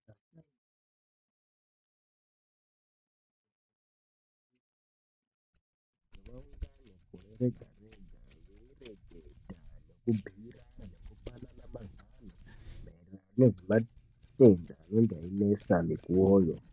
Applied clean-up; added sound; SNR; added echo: neural mask model DeepFilterNet 3.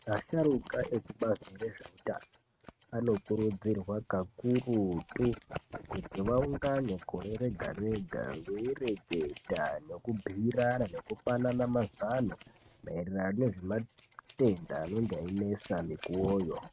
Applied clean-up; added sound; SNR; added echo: neural mask model RNNoise.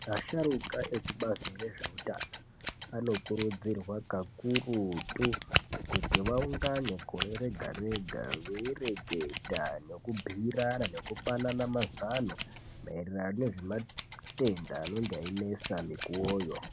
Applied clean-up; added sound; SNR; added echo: none; Scissors; 2 dB; none.